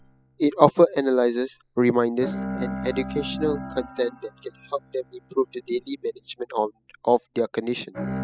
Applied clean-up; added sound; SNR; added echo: classical method spectral subtraction.